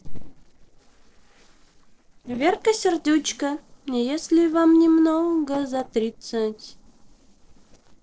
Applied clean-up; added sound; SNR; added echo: neural separator model SepFormer DNS4.